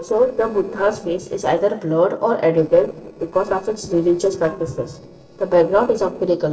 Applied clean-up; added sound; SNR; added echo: neural separator model SepFormer DNS4.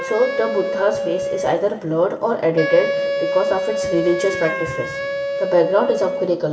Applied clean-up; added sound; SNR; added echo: none; Wind instrument, woodwind instrument; 4 dB; reverberation time 2.1 s.